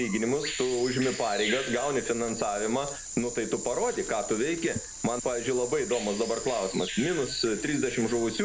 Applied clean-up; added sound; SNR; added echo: none; Bird vocalization, bird call, bird song; 9 dB; none.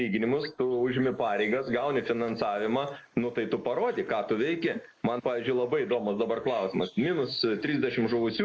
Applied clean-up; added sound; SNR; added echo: neural mask model Resemble Enhance denoiser.